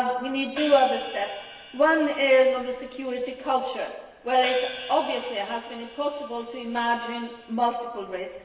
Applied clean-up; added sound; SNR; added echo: none; Hi-hat; 15 dB; reverberation time 1.4 s.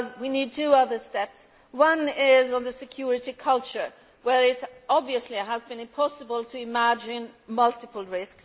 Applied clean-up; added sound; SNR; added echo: none; none; none; none.